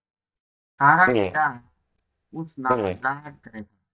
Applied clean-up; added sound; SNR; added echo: neural mask model DeepFilterNet 3.